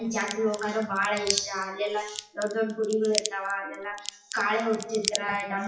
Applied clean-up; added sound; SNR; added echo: classical method WPE with log-MMSE.